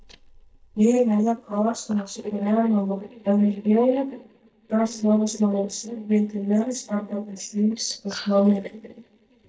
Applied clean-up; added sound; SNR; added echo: neural mask model DeepFilterNet 3.